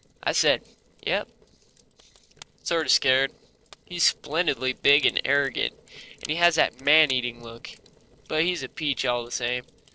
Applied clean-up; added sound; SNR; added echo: neural separator model SepFormer DNS4.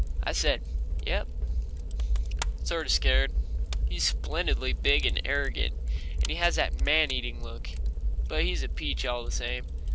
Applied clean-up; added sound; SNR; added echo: none; Fire; -4 dB; none.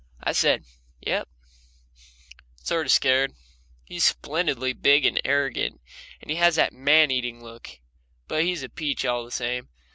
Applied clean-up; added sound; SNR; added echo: none; none; none; none.